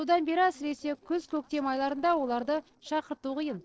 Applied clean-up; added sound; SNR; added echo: neural separator model SepFormer DNS4.